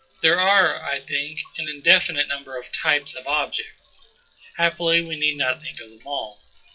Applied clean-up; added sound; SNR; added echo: classical method WPE with log-MMSE.